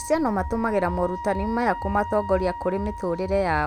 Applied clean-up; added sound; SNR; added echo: none; Wind instrument, woodwind instrument; 11 dB; none.